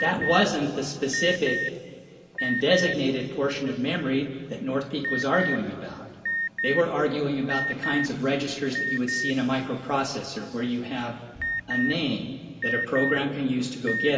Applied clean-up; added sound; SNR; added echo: none; Alarm; 6 dB; reverberation time 2.3 s.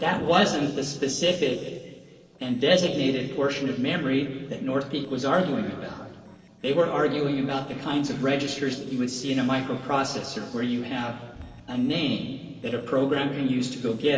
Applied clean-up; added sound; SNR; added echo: neural separator model SepFormer DNS4.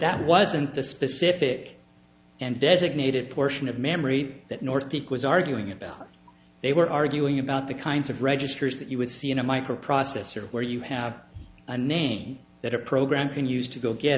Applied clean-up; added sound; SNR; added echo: none; none; none; none.